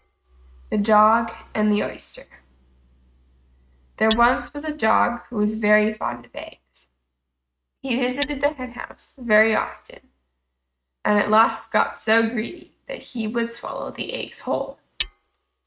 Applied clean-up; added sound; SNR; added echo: neural mask model RNNoise.